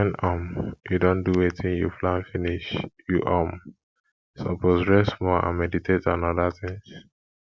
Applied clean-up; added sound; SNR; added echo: none; none; none; none.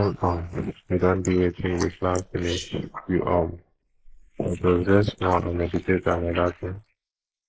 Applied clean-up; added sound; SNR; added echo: neural mask model Resemble Enhance denoiser.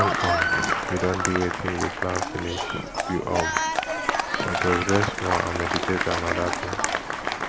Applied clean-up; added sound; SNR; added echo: none; Applause + Livestock, farm animals, working animals; -2 dB; none.